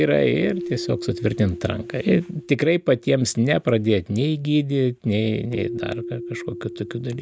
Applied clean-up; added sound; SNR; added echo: none; Keyboard (musical); 13 dB; none.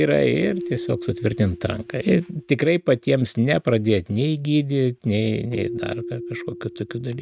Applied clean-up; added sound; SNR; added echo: neural mask model RNNoise.